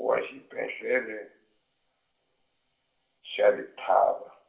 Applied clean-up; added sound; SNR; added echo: none; none; none; reverberation time 0.3 s.